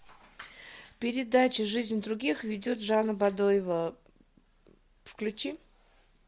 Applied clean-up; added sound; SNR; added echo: none; none; none; none.